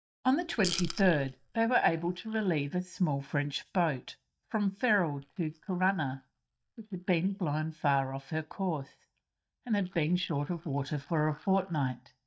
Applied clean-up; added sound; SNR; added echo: neural mask model DeepFilterNet 3.